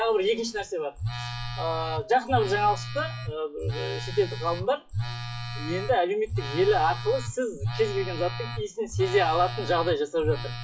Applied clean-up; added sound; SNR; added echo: classical method WPE with log-MMSE.